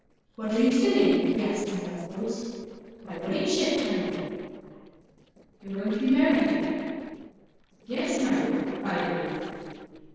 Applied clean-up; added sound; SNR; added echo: neural separator model SepFormer DNS4.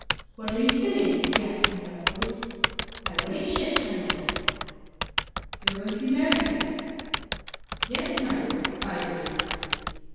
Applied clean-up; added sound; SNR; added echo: none; Typing; 1 dB; reverberation time 2.1 s.